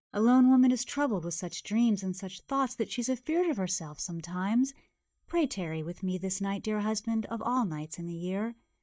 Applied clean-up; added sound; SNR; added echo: neural mask model DeepFilterNet 3.